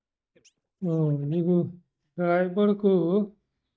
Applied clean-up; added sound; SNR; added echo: neural mask model DeepFilterNet 3.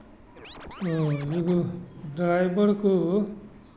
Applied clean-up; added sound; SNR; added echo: none; Scratching (performance technique); 17 dB; none.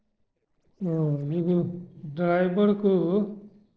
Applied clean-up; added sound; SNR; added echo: neural separator model SepFormer DNS4.